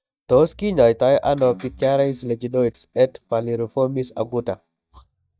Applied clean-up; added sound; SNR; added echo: neural mask model DeepFilterNet 3.